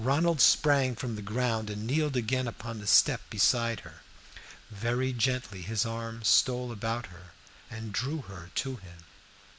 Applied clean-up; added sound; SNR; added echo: none; none; none; none.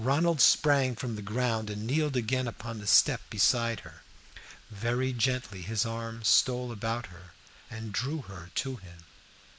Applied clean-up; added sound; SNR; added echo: neural mask model Resemble Enhance denoiser.